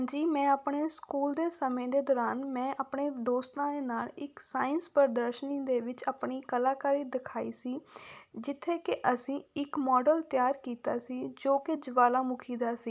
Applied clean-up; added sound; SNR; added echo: none; none; none; none.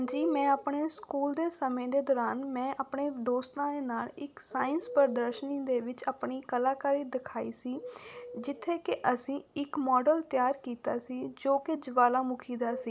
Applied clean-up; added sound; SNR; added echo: none; Bird; 17 dB; none.